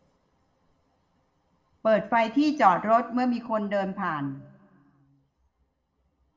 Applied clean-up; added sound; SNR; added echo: none; none; none; reverberation time 1.4 s.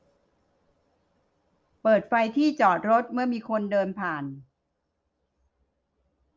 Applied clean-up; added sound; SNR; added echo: none; none; none; none.